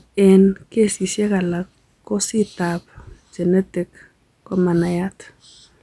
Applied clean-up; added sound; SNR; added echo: none; none; none; none.